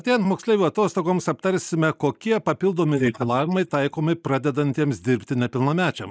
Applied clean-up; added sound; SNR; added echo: neural mask model Resemble Enhance denoiser.